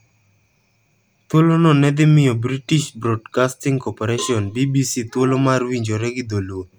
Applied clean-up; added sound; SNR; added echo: none; Cowbell; 19 dB; none.